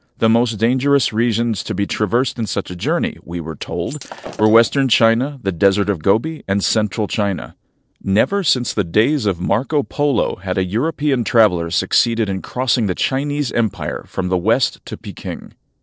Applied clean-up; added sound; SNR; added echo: neural separator model SepFormer DNS4.